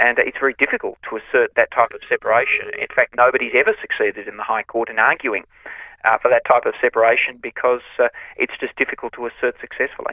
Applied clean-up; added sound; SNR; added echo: neural diffusion model UNIVERSE++.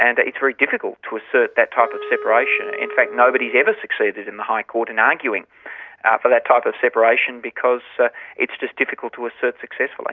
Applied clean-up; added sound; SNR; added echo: none; Wind instrument, woodwind instrument; 12 dB; none.